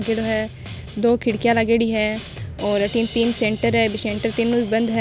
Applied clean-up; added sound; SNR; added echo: none; Drum kit; 14 dB; none.